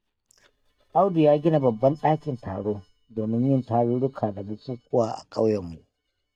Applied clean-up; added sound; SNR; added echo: neural mask model DeepFilterNet 3.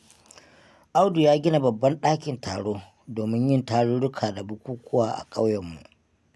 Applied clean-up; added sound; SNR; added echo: none; none; none; none.